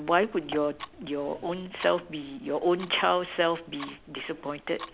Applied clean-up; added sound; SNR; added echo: none; Clock; 19 dB; none.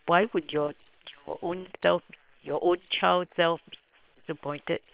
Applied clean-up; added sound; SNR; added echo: neural separator model SepFormer WHAM!.